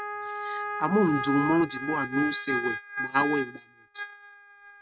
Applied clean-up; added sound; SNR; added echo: neural mask model RNNoise.